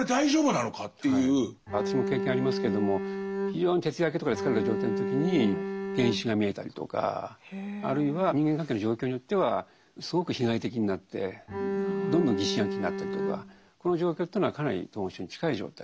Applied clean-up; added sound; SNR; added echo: none; Bowed string instrument; 2 dB; none.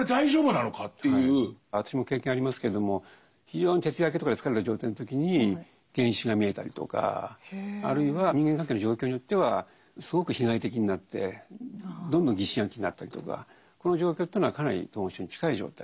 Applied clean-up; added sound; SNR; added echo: none; none; none; none.